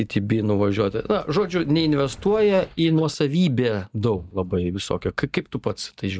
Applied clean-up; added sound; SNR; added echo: neural mask model DeepFilterNet 3.